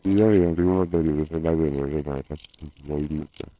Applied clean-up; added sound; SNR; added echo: neural separator model SepFormer WHAMR!.